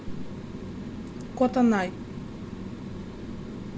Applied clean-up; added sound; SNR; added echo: none; none; none; none.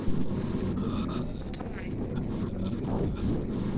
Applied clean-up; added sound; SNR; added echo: neural separator model SepFormer DNS4.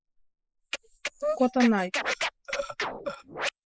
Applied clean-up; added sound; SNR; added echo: neural mask model Resemble Enhance denoiser.